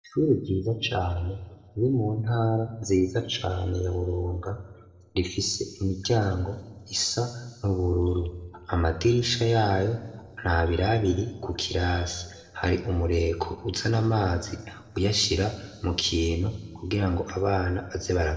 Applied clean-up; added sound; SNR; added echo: neural separator model SepFormer DNS4.